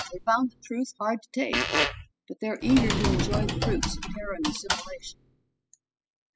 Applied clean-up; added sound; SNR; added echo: classical method spectral subtraction.